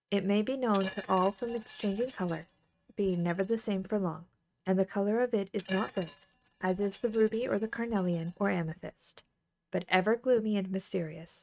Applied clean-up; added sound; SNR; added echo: neural mask model RNNoise.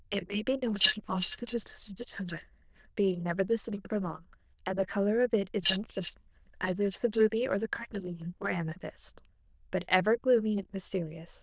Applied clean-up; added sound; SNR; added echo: neural diffusion model UNIVERSE++.